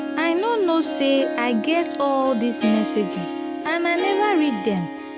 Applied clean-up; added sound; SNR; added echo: none; Harp; 6 dB; none.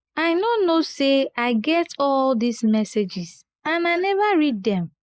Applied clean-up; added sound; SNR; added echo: neural mask model Resemble Enhance denoiser.